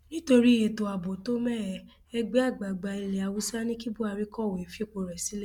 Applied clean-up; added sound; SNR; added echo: none; none; none; none.